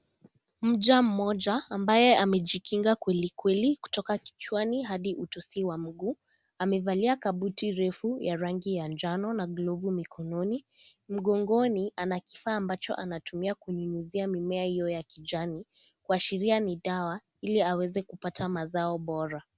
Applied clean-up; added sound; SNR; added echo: none; none; none; none.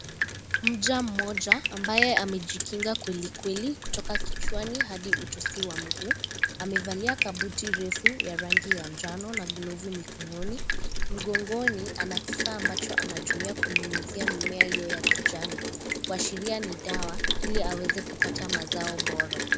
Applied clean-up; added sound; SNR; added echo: none; Drip + Rain; -4 dB; none.